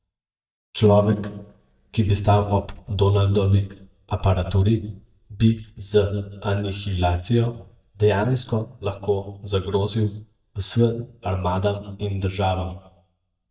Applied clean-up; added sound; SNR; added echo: neural mask model DeepFilterNet 3.